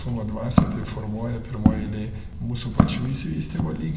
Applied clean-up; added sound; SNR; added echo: none; Walk, footsteps; -3 dB; reverberation time 0.9 s.